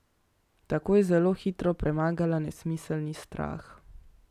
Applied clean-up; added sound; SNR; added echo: none; none; none; none.